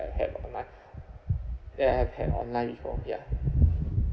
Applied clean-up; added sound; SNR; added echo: none; none; none; none.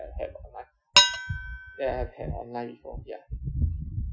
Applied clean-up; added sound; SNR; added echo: classical method Wiener filter.